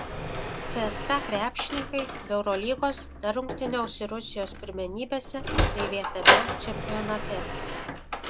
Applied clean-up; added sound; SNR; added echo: none; Sliding door; -2 dB; none.